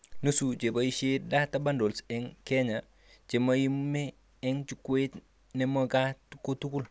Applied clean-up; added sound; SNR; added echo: none; none; none; none.